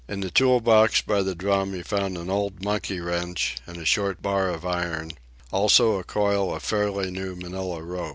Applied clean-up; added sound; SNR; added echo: none; none; none; none.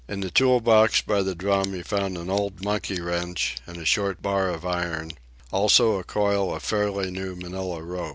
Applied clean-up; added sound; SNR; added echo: none; Scissors; 19 dB; none.